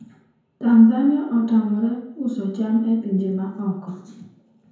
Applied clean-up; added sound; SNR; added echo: none; none; none; reverberation time 0.9 s.